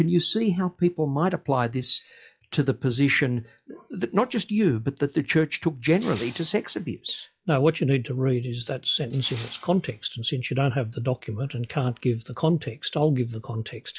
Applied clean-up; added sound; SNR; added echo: classical method log-MMSE.